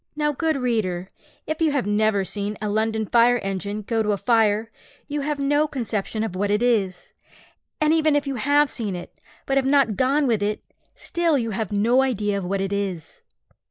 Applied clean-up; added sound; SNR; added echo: neural mask model Resemble Enhance denoiser.